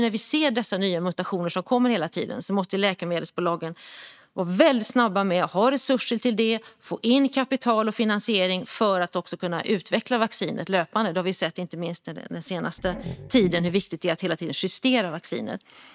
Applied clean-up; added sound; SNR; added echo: neural mask model RNNoise.